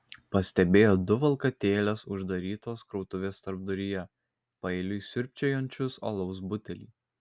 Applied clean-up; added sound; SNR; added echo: none; none; none; none.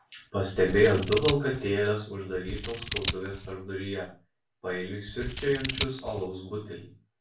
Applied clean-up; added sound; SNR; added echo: none; Scissors; 7 dB; reverberation time 0.3 s.